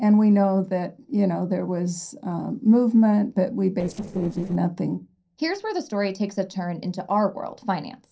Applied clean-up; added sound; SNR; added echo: neural separator model SepFormer DNS4.